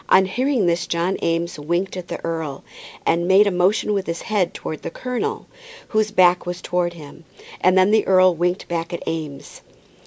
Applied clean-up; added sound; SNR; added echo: none; none; none; none.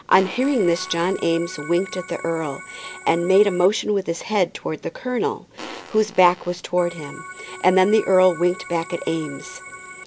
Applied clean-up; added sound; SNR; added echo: none; Organ + Fart; 16 dB; none.